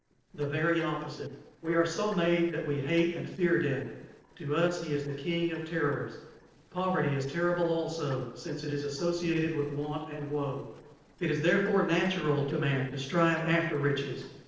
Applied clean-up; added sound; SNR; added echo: neural separator model SepFormer DNS4.